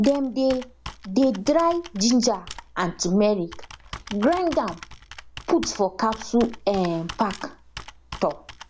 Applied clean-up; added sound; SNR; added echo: none; Computer keyboard; 16 dB; none.